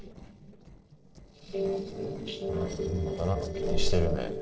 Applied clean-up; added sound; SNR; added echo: neural separator model SepFormer DNS4.